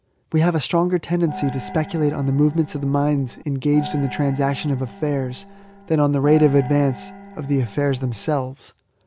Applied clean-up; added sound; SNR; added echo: none; Gong; 15 dB; none.